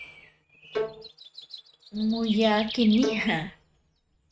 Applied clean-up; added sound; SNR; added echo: neural mask model RNNoise.